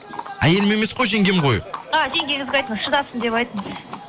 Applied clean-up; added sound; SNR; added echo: none; Livestock, farm animals, working animals; 13 dB; none.